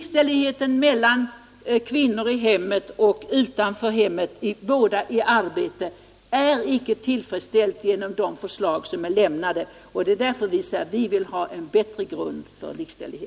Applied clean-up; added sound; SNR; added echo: none; none; none; none.